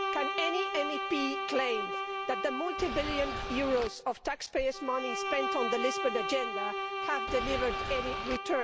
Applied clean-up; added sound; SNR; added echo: none; Boat, Water vehicle + Bowed string instrument; 2 dB; none.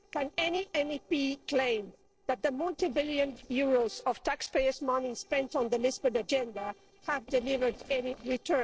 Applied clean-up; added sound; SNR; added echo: neural separator model SepFormer DNS4.